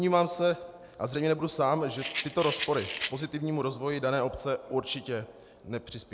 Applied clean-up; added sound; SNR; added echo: none; Rattle; 6 dB; none.